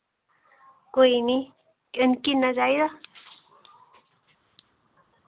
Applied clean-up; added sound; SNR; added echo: none; none; none; none.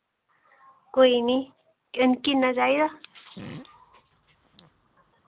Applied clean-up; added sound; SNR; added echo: none; Fart; 20 dB; none.